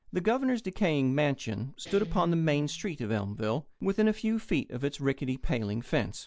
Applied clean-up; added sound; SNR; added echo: none; Guitar; 17 dB; none.